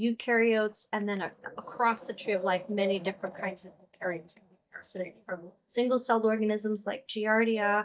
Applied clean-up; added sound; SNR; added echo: neural mask model DeepFilterNet 3.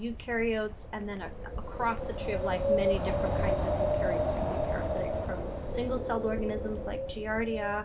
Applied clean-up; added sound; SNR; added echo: none; Wind; -3 dB; reverberation time 0.5 s.